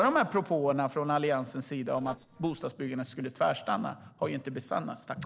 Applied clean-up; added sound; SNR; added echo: neural separator model SepFormer DNS4.